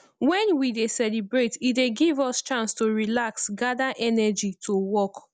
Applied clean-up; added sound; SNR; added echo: none; none; none; none.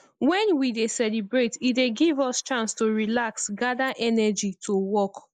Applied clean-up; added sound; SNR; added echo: neural mask model Resemble Enhance denoiser.